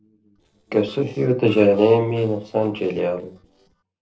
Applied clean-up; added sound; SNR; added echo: neural separator model SepFormer DNS4.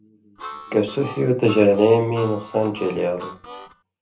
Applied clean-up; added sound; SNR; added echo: none; Harmonica; 17 dB; reverberation time 0.3 s.